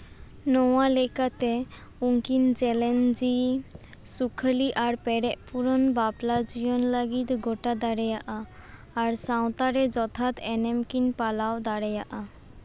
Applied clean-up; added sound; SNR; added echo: none; none; none; none.